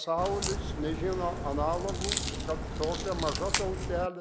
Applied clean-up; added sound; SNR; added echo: none; Crack; 1 dB; none.